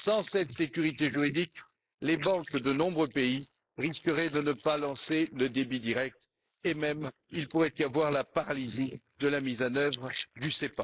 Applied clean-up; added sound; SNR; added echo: neural mask model Resemble Enhance denoiser.